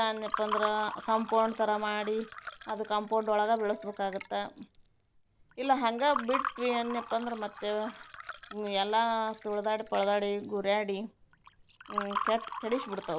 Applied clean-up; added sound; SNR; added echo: none; Fill (with liquid) / Water; 10 dB; none.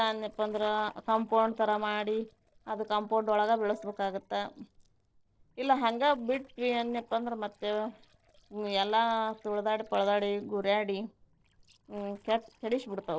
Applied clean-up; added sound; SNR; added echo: neural separator model SepFormer DNS4.